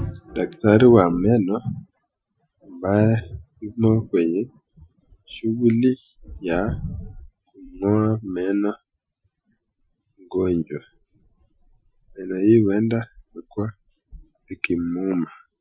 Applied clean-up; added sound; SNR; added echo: classical method Wiener filter.